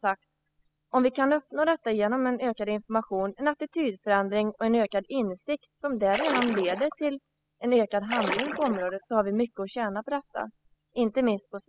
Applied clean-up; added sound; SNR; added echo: classical method spectral subtraction.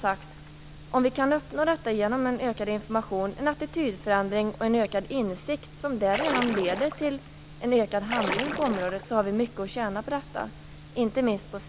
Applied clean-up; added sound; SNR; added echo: none; Splash, splatter; 6 dB; none.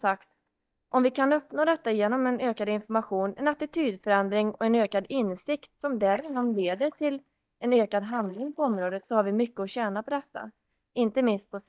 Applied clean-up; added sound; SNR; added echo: neural mask model DeepFilterNet 3.